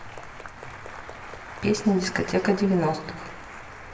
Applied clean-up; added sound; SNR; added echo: none; Applause; 14 dB; reverberation time 1.0 s.